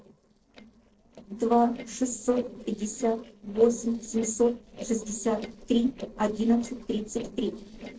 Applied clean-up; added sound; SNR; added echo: neural separator model SepFormer DNS4.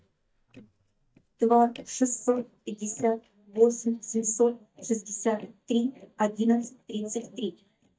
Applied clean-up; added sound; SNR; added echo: neural mask model DeepFilterNet 3.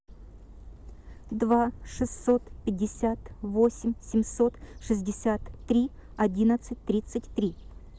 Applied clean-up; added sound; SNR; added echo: none; none; none; none.